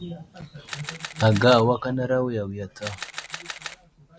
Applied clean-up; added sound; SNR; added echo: none; Camera; 13 dB; none.